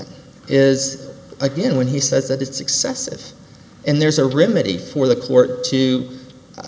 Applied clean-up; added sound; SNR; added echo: none; none; none; none.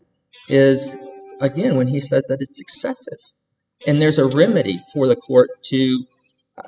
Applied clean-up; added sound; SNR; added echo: classical method spectral subtraction.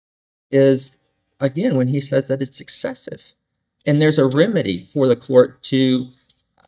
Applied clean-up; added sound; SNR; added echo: neural mask model DeepFilterNet 3.